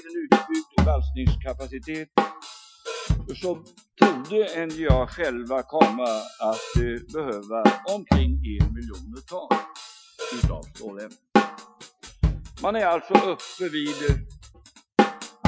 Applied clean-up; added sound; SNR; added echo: classical method Wiener filter.